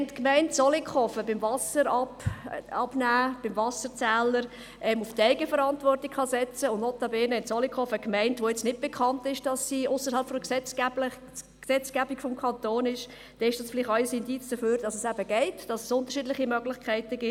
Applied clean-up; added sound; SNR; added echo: none; none; none; none.